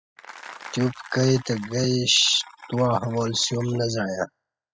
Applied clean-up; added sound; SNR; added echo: classical method spectral subtraction.